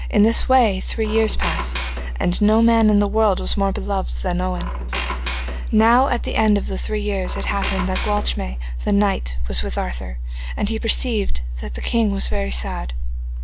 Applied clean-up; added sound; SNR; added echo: none; Squeak; 12 dB; none.